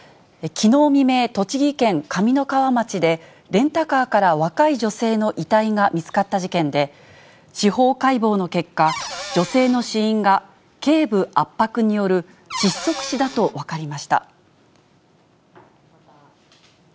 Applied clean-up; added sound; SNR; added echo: none; Cupboard open or close / Door; 11 dB; none.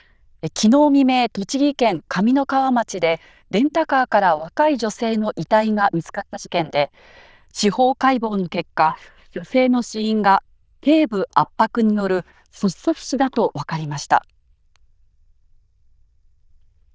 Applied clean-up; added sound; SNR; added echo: neural diffusion model UNIVERSE++.